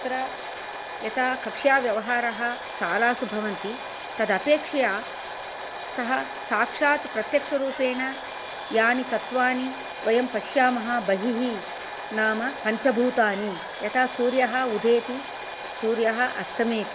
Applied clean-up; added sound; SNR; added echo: none; Domestic sounds, home sounds; 10 dB; none.